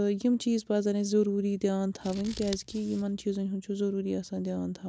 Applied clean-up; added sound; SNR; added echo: none; Scissors; 16 dB; none.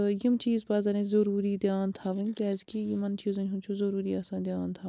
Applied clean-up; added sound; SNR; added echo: neural mask model Resemble Enhance denoiser.